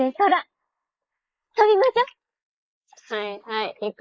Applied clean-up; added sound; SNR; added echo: neural mask model Resemble Enhance denoiser.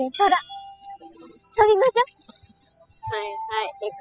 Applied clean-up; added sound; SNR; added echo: classical method spectral subtraction.